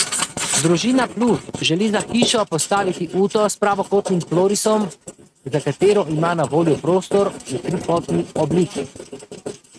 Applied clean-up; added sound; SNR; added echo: neural mask model RNNoise.